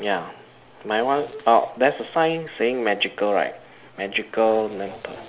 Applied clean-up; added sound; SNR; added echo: none; none; none; none.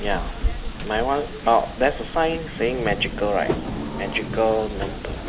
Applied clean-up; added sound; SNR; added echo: none; Rain + Subway, metro, underground; 5 dB; none.